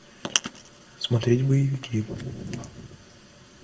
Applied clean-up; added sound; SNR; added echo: none; none; none; reverberation time 1.0 s.